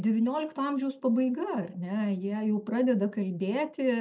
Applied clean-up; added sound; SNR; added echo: none; none; none; none.